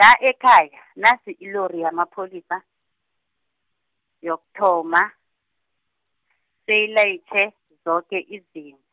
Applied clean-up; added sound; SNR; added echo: none; none; none; none.